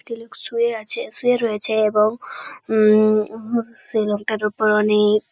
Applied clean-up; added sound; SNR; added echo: none; none; none; none.